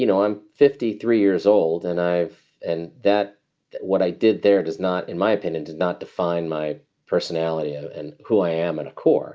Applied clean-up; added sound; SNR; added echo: none; none; none; none.